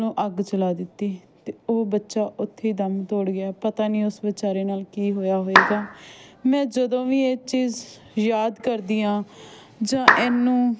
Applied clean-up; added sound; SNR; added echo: none; Clapping; -3 dB; none.